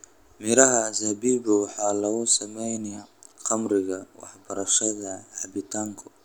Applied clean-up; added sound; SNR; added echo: none; none; none; none.